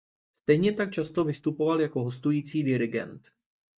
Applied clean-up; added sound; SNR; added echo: neural mask model DeepFilterNet 3.